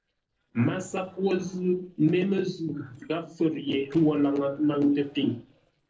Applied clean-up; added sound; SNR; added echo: neural separator model SepFormer DNS4.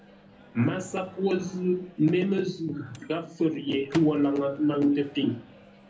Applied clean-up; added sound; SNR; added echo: none; Microwave oven; 19 dB; reverberation time 0.3 s.